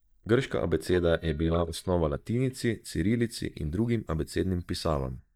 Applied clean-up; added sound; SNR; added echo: neural mask model DeepFilterNet 3.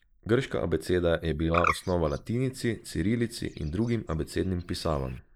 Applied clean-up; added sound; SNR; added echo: neural mask model Resemble Enhance denoiser.